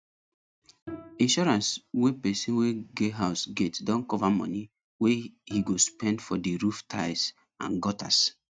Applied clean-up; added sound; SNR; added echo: neural mask model RNNoise.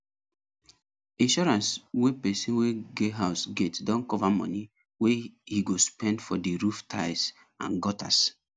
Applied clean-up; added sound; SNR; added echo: none; none; none; none.